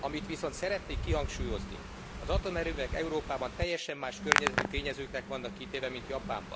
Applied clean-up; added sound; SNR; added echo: none; Hands; 0 dB; none.